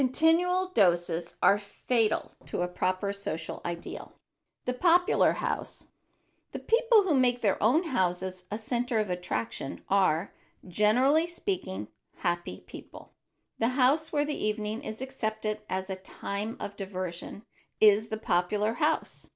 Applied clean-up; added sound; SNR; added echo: none; none; none; none.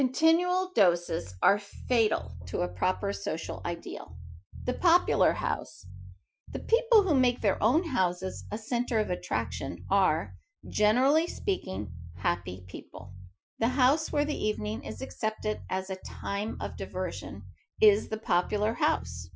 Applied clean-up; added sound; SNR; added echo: classical method Wiener filter.